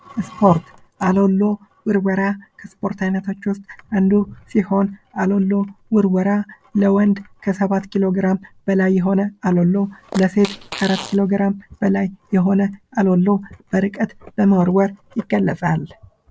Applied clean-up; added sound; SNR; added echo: none; Fart; 14 dB; none.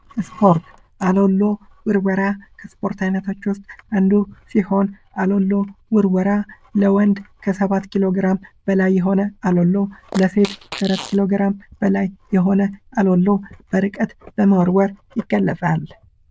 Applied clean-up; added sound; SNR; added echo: neural diffusion model UNIVERSE++.